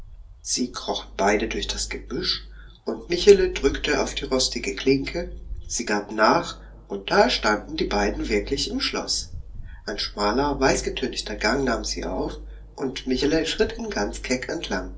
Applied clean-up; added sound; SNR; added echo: none; Wind; 19 dB; reverberation time 0.3 s.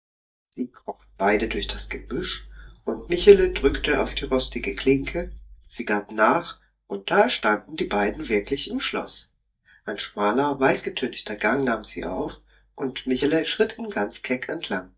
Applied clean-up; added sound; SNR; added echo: neural mask model DeepFilterNet 3.